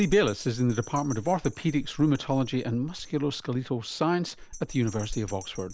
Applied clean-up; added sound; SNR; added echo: none; Bell; 15 dB; none.